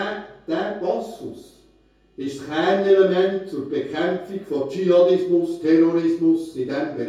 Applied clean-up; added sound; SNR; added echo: none; none; none; reverberation time 0.6 s.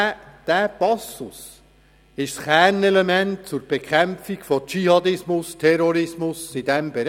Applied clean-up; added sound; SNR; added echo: none; none; none; none.